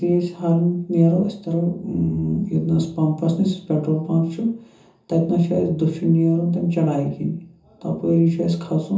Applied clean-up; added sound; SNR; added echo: none; none; none; reverberation time 0.6 s.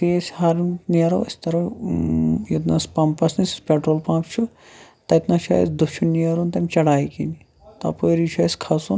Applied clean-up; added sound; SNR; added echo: none; none; none; none.